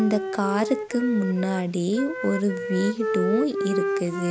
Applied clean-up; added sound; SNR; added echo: none; Wind instrument, woodwind instrument; 4 dB; none.